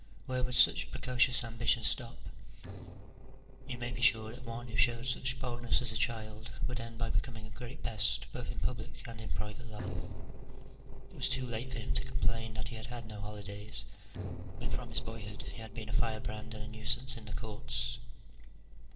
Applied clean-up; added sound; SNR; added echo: neural separator model SepFormer DNS4.